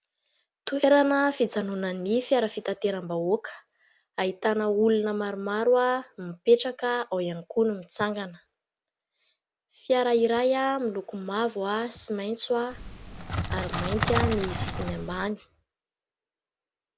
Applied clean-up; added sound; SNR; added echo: none; Crackle; 3 dB; none.